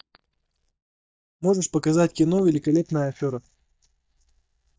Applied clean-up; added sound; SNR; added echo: neural mask model DeepFilterNet 3.